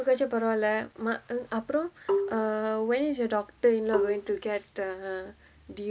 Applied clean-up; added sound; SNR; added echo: none; Marimba, xylophone; 2 dB; none.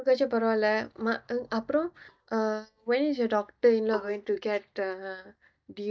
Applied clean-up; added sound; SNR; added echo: neural mask model DeepFilterNet 3.